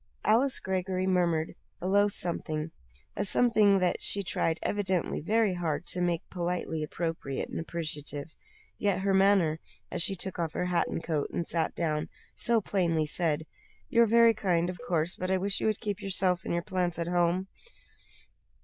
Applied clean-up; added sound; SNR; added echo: neural diffusion model UNIVERSE++.